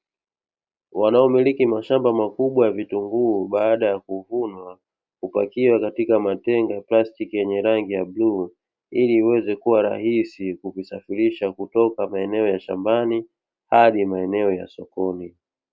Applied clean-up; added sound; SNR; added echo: none; none; none; none.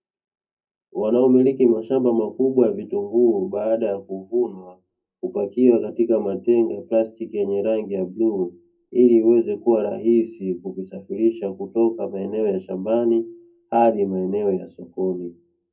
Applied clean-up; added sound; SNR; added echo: none; none; none; reverberation time 0.3 s.